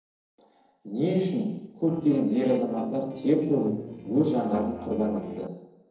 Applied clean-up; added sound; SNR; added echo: neural separator model SepFormer DNS4.